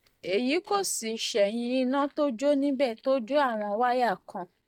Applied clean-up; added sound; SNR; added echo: neural mask model DeepFilterNet 3.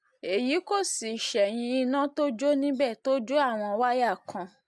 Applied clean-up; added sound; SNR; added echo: none; none; none; none.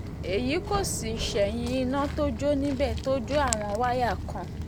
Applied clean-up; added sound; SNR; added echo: none; Walk, footsteps; 5 dB; none.